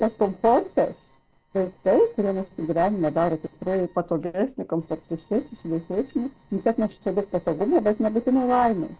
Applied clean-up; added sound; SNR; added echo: neural separator model SepFormer DNS4.